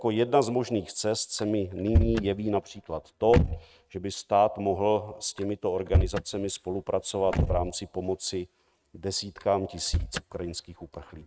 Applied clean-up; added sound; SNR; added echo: neural mask model RNNoise.